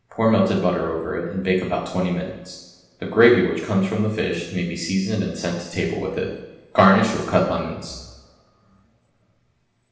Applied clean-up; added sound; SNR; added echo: none; none; none; reverberation time 0.9 s.